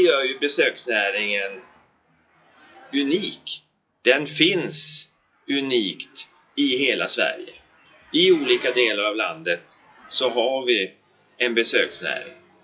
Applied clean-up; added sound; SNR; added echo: classical method WPE with log-MMSE.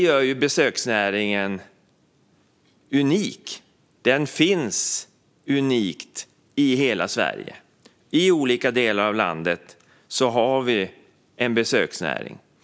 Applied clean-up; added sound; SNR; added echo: none; none; none; none.